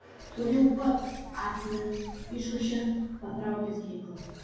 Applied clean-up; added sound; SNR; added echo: none; Bird; 16 dB; reverberation time 1.3 s.